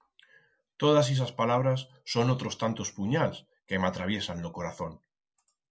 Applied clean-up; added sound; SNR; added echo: none; none; none; none.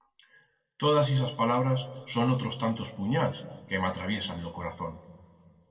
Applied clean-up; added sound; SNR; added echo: none; none; none; reverberation time 1.4 s.